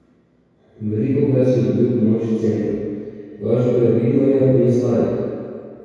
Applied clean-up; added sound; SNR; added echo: none; none; none; reverberation time 2.0 s.